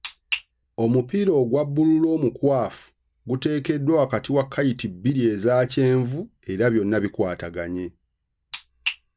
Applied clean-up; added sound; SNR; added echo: none; none; none; none.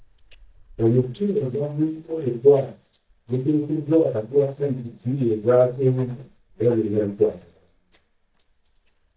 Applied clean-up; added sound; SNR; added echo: neural mask model DeepFilterNet 3.